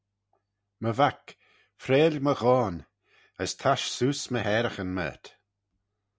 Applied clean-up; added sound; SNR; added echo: none; none; none; none.